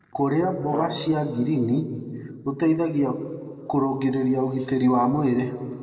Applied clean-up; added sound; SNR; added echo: neural separator model SepFormer DNS4.